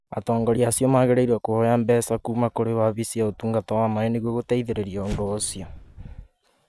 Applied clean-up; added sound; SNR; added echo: none; Explosion; 16 dB; none.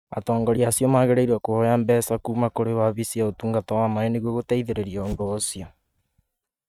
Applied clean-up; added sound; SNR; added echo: neural mask model RNNoise.